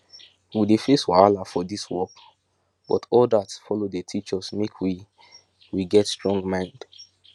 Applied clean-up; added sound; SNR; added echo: none; none; none; none.